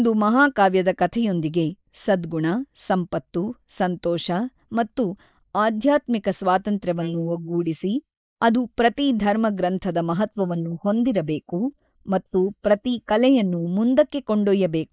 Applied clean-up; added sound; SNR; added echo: neural mask model Resemble Enhance denoiser.